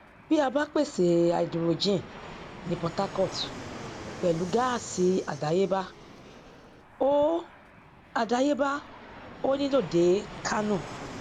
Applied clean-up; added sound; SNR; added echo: none; Fixed-wing aircraft, airplane; 15 dB; none.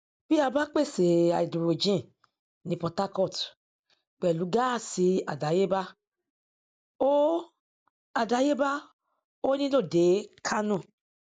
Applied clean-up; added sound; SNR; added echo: none; none; none; none.